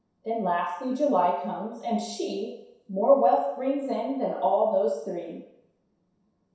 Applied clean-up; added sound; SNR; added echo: none; none; none; reverberation time 0.7 s.